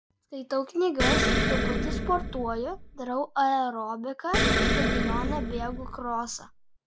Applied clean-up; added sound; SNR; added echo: none; Explosion; -3 dB; none.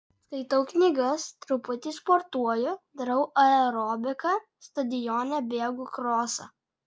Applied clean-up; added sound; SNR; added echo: none; none; none; none.